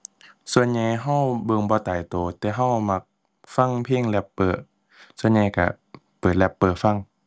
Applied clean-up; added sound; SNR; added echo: none; none; none; none.